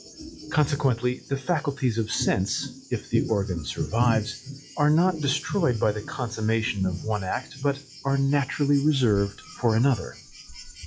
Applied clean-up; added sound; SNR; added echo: classical method log-MMSE.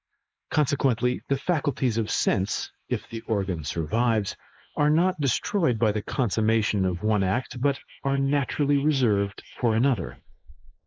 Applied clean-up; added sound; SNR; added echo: neural mask model Resemble Enhance denoiser.